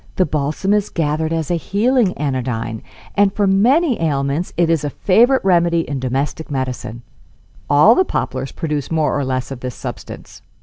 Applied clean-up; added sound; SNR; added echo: none; none; none; none.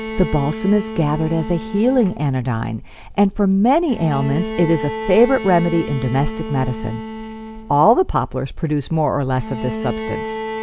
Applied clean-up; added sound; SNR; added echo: none; Bowed string instrument; 10 dB; none.